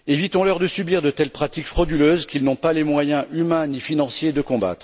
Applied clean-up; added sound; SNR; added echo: none; none; none; none.